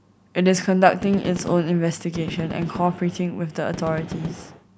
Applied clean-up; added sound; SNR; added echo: none; Gunshot, gunfire; 12 dB; none.